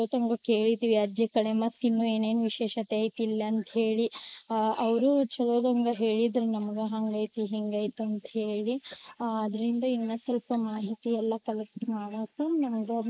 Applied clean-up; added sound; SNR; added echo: neural mask model Resemble Enhance denoiser.